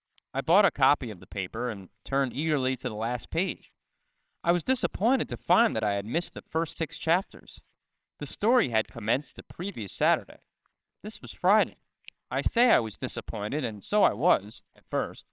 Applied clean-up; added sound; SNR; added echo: neural separator model SepFormer WHAMR!.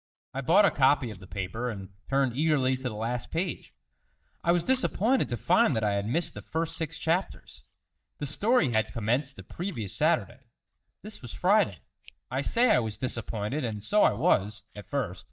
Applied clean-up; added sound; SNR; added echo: neural mask model DeepFilterNet 3.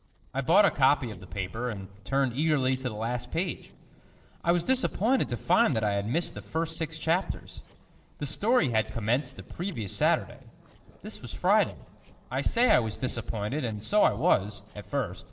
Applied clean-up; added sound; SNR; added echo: neural separator model SepFormer DNS4.